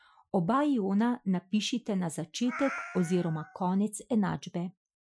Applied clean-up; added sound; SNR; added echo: classical method Wiener filter.